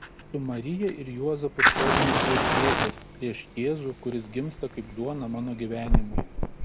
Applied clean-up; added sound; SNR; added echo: none; Fire; -3 dB; none.